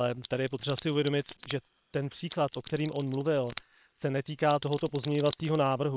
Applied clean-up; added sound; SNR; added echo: neural separator model SepFormer WHAM!.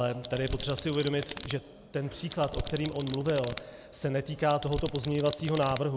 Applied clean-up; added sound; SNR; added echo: none; Domestic sounds, home sounds; 10 dB; none.